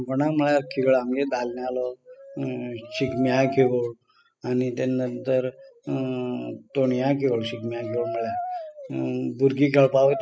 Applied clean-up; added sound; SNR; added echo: classical method spectral subtraction.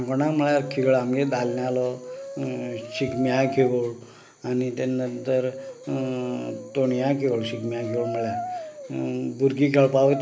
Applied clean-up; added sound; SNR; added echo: none; Brass instrument; 12 dB; none.